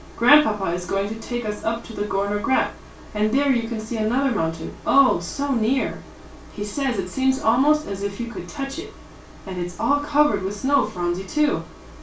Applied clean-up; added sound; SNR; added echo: none; none; none; reverberation time 0.2 s.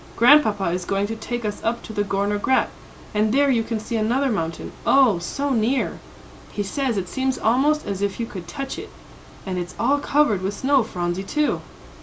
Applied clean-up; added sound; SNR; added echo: none; none; none; none.